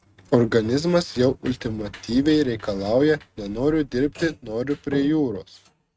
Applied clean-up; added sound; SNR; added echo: neural mask model RNNoise.